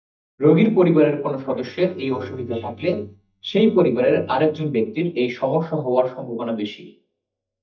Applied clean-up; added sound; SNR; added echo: neural mask model DeepFilterNet 3.